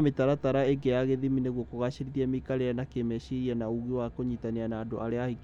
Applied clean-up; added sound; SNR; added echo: none; Aircraft; 20 dB; none.